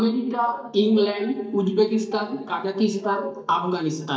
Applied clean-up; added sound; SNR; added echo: neural mask model DeepFilterNet 3.